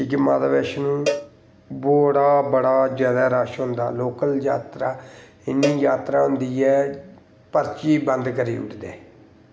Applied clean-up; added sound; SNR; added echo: none; Cowbell; 11 dB; none.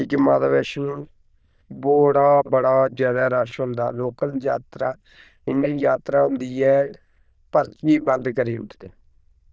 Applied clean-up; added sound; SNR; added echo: neural diffusion model UNIVERSE++.